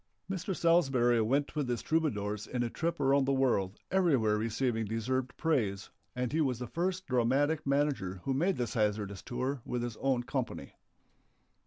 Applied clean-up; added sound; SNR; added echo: none; none; none; none.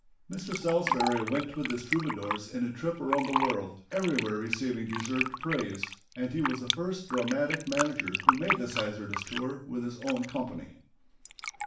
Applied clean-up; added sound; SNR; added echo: none; Fill (with liquid); 2 dB; reverberation time 0.4 s.